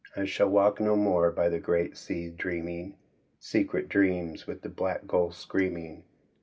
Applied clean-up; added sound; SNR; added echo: none; none; none; none.